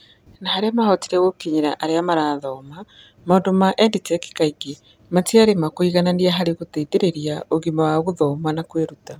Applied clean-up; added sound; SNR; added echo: none; none; none; none.